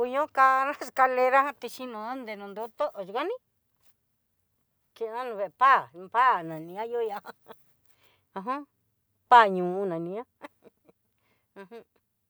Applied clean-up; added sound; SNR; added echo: none; none; none; none.